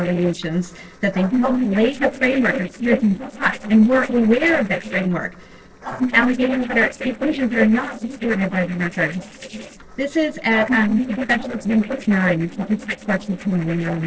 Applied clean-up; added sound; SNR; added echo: neural separator model SepFormer DNS4.